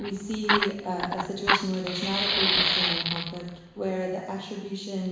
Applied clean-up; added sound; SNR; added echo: none; Fire; -2 dB; reverberation time 1.0 s.